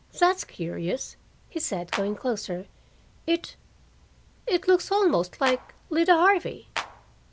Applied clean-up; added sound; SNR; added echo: none; Clapping; 9 dB; none.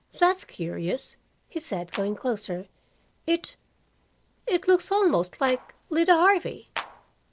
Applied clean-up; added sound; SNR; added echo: neural separator model SepFormer DNS4.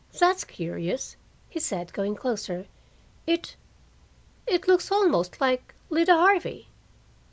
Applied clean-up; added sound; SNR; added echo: none; none; none; none.